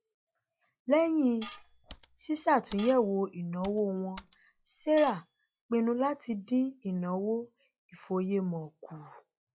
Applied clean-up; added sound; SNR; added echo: classical method log-MMSE.